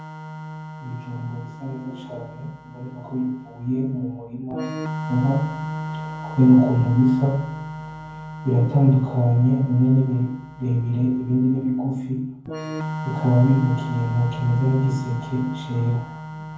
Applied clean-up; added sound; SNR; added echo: none; Organ; 11 dB; reverberation time 0.9 s.